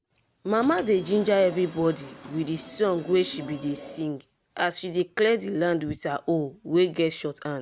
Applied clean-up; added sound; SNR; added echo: none; Subway, metro, underground / Sliding door; 16 dB; none.